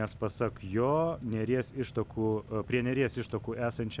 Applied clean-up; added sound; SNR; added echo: none; Mechanisms + Engine / Car; 17 dB; none.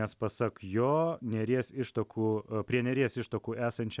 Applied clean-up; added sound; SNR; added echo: none; none; none; none.